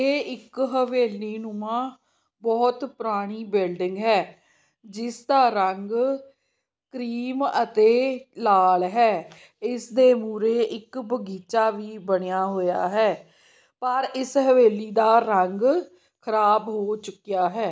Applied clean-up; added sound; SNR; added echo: none; none; none; none.